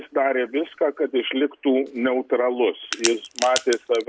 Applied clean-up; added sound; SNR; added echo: none; Crack; 7 dB; none.